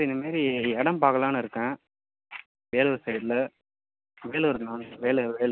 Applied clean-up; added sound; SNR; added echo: none; none; none; none.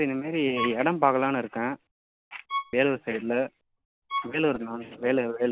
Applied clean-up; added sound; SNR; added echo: none; Bowed string instrument; 11 dB; none.